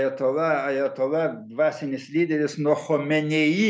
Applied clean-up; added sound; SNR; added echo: none; none; none; none.